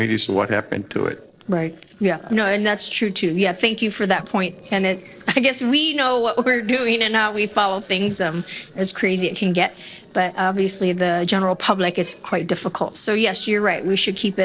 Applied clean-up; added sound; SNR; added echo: neural separator model SepFormer DNS4.